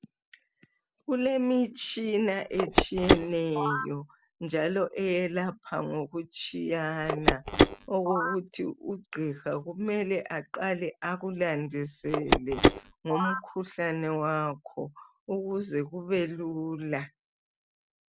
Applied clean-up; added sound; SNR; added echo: none; Telephone; -2 dB; none.